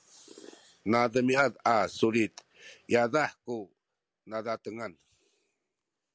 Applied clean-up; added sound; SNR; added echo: none; none; none; none.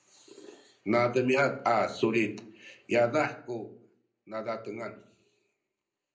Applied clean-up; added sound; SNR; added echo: none; none; none; reverberation time 0.5 s.